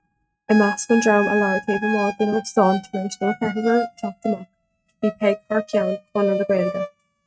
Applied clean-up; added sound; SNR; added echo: neural mask model RNNoise.